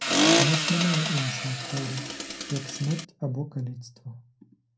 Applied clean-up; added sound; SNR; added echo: none; Accelerating, revving, vroom; -4 dB; reverberation time 0.2 s.